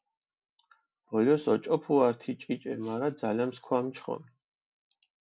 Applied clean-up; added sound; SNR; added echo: none; none; none; none.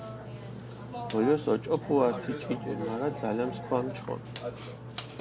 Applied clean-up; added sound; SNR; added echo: none; Burping, eructation; 7 dB; none.